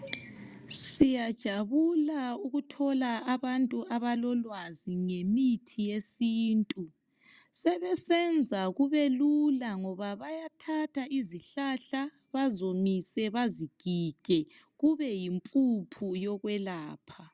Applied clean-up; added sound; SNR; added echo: none; none; none; none.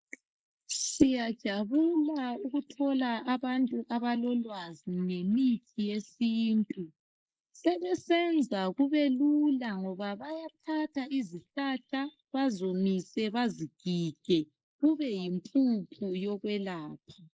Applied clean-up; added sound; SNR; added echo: neural mask model Resemble Enhance denoiser.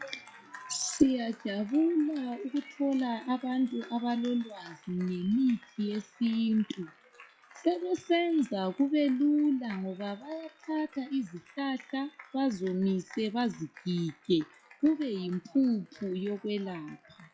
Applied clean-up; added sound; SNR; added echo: classical method log-MMSE.